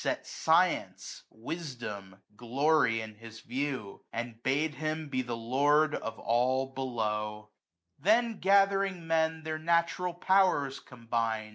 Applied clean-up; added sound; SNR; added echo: none; none; none; none.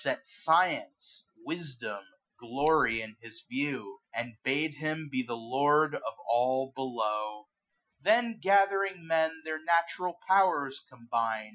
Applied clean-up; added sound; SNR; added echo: classical method Wiener filter.